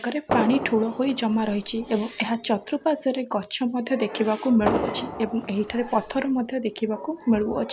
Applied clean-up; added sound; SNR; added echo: none; Fireworks; 9 dB; none.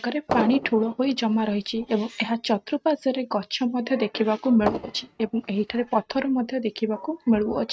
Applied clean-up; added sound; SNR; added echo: neural mask model RNNoise.